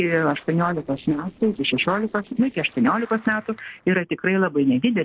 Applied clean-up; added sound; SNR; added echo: neural separator model SepFormer DNS4.